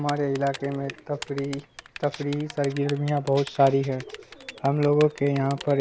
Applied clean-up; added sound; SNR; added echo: none; Typing; 18 dB; none.